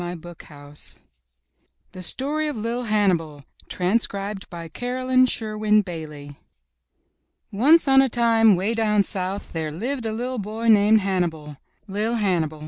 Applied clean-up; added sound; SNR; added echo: none; none; none; none.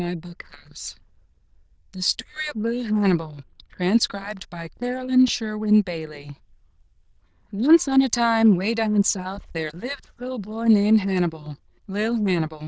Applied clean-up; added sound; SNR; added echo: neural diffusion model UNIVERSE++.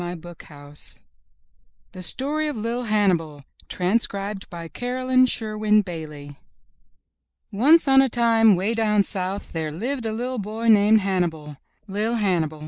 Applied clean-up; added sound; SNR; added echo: neural mask model Resemble Enhance denoiser.